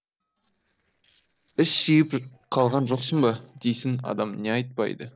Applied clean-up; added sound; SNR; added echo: neural separator model SepFormer DNS4.